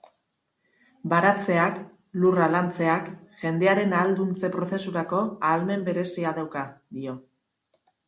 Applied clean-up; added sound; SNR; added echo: none; none; none; none.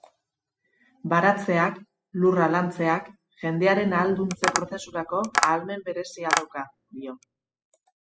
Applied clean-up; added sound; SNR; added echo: classical method spectral subtraction.